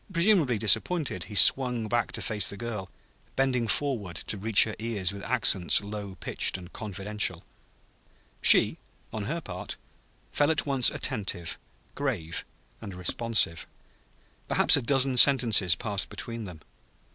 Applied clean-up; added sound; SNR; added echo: none; none; none; none.